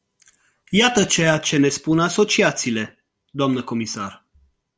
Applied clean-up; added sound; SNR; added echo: none; none; none; none.